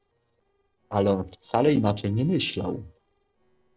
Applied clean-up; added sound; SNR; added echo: neural separator model SepFormer DNS4.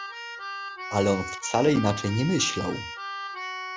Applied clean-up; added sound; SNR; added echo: none; Keyboard (musical); 8 dB; none.